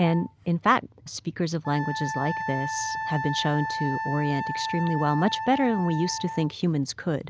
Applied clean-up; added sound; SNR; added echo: none; Wind instrument, woodwind instrument; 7 dB; none.